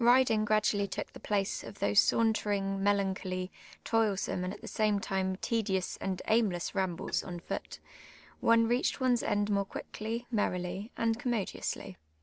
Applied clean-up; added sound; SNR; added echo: neural separator model SepFormer DNS4.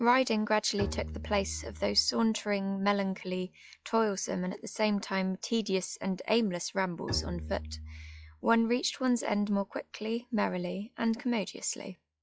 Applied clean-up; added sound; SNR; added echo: classical method log-MMSE.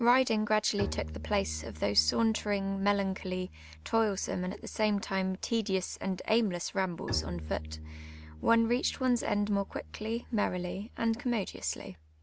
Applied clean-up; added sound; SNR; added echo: none; Bowed string instrument; 14 dB; none.